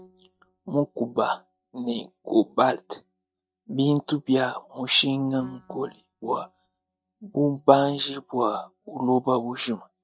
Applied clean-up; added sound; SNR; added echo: neural mask model DeepFilterNet 3.